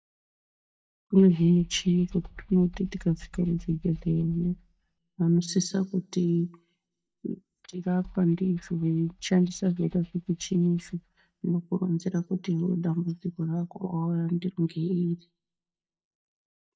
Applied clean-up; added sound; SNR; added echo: neural mask model DeepFilterNet 3.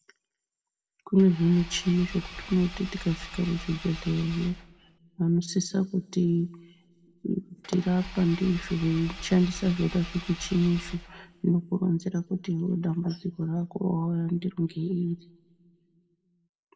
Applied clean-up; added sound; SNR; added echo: none; Engine / Car; 13 dB; reverberation time 0.8 s.